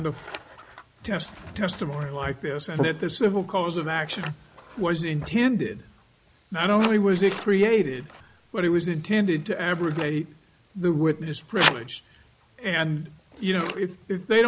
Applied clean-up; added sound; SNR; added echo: none; Scissors; 11 dB; none.